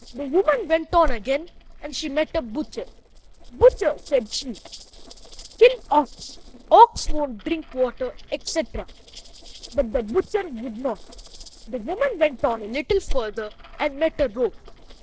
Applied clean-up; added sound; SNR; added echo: neural separator model SepFormer DNS4.